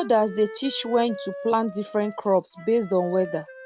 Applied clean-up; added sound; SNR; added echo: none; Wind instrument, woodwind instrument; 15 dB; none.